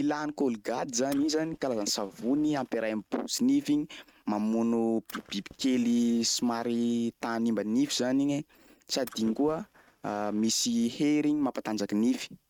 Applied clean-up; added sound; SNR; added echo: neural mask model RNNoise.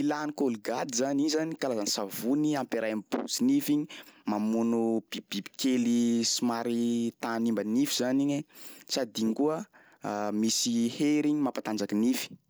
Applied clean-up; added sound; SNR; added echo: none; none; none; none.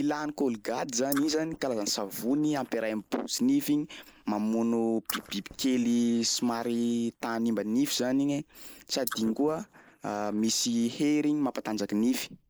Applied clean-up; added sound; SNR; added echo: neural mask model Resemble Enhance denoiser.